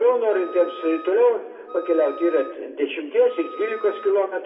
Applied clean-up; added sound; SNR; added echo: none; Wind instrument, woodwind instrument; 17 dB; reverberation time 1.4 s.